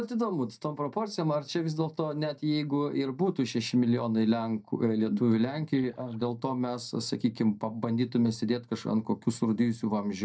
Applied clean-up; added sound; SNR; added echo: neural mask model DeepFilterNet 3.